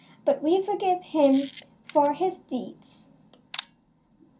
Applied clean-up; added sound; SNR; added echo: none; Camera; 15 dB; reverberation time 0.3 s.